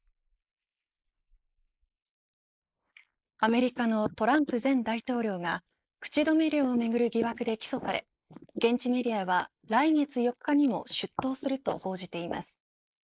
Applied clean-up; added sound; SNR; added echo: neural mask model Resemble Enhance denoiser.